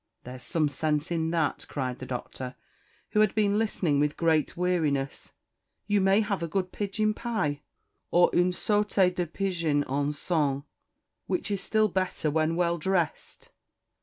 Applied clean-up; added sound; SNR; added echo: none; none; none; none.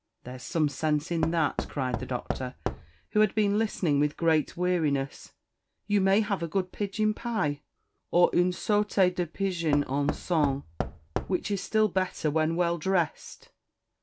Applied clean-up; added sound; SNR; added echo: none; Knock / Wood; 7 dB; none.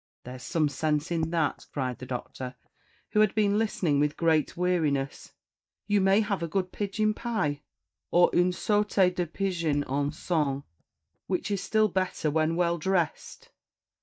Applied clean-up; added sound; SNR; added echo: neural mask model DeepFilterNet 3.